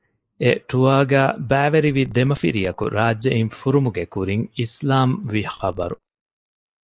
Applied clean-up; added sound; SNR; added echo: neural mask model Resemble Enhance denoiser.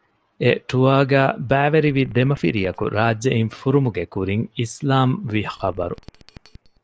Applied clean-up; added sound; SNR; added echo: neural separator model SepFormer DNS4.